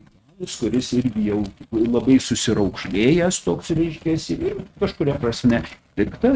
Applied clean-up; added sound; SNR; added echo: neural mask model RNNoise.